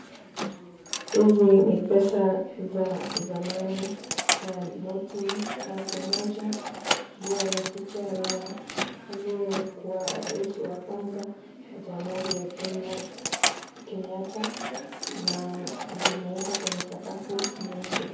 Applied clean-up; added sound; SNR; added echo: none; Keys jangling; 5 dB; reverberation time 0.6 s.